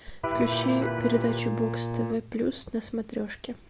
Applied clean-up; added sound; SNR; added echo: none; Electric guitar + Bowed string instrument; 2 dB; none.